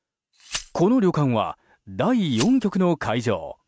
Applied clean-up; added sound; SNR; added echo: neural mask model RNNoise.